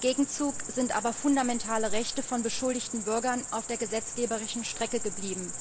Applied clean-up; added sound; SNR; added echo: none; Cricket; 5 dB; none.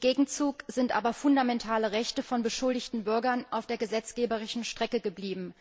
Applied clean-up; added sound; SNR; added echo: none; none; none; none.